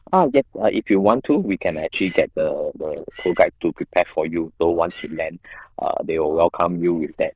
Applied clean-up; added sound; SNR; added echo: neural diffusion model UNIVERSE++.